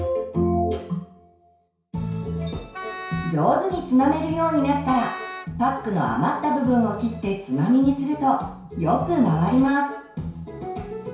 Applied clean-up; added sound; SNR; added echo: none; Wind instrument, woodwind instrument; 14 dB; reverberation time 0.6 s.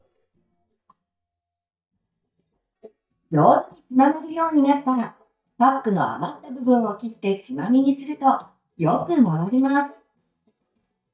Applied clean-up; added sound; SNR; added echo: neural mask model DeepFilterNet 3.